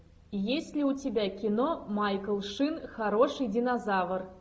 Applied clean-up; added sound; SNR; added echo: none; none; none; none.